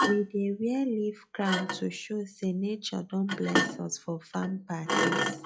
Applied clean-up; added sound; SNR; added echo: classical method log-MMSE.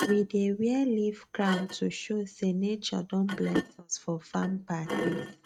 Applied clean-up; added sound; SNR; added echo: neural mask model RNNoise.